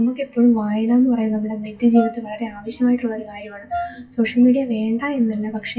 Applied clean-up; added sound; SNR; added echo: classical method WPE with log-MMSE.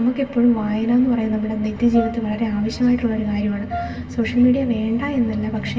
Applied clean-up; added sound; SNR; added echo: none; Brass instrument; 15 dB; reverberation time 0.9 s.